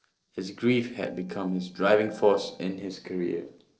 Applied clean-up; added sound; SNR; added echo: neural separator model SepFormer DNS4.